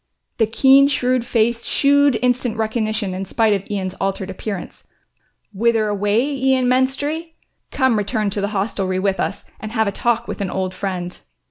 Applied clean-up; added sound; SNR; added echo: none; none; none; none.